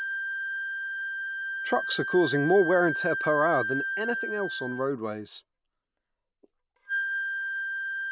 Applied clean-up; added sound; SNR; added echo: none; Wind instrument, woodwind instrument; 3 dB; none.